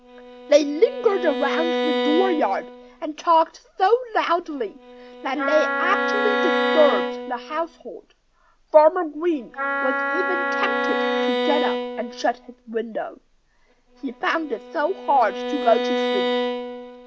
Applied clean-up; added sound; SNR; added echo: none; Bowed string instrument + Wind instrument, woodwind instrument; 3 dB; none.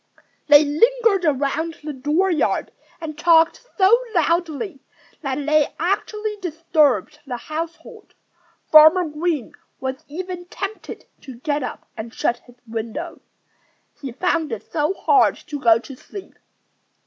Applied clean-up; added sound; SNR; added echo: none; none; none; none.